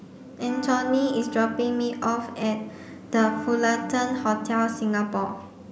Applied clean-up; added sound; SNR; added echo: none; Wind instrument, woodwind instrument; 11 dB; none.